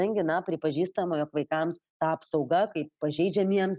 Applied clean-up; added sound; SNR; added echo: none; none; none; none.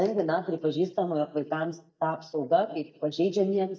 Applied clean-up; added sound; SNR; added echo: neural mask model DeepFilterNet 3.